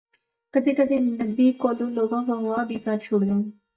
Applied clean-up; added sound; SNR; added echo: neural mask model DeepFilterNet 3.